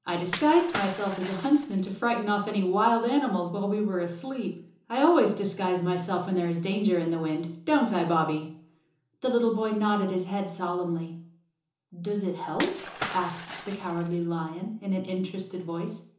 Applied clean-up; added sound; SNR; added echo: none; Shatter / Crushing; 10 dB; reverberation time 0.6 s.